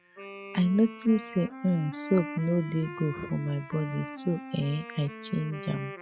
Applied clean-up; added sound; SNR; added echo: classical method log-MMSE.